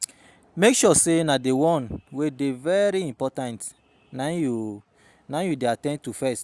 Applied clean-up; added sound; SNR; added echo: none; none; none; none.